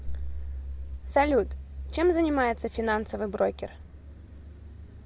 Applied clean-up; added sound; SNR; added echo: none; none; none; none.